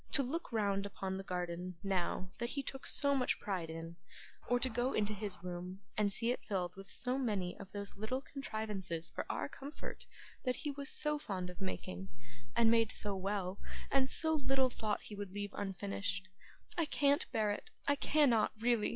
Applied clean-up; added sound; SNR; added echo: classical method log-MMSE.